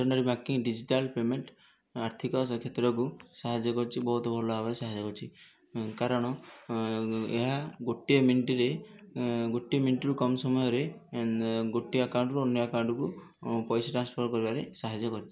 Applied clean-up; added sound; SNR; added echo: none; none; none; none.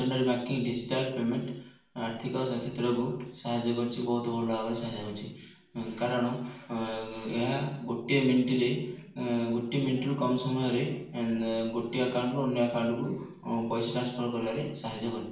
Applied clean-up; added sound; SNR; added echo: none; none; none; reverberation time 0.6 s.